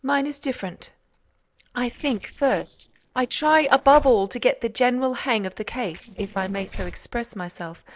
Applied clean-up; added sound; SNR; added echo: neural separator model SepFormer DNS4.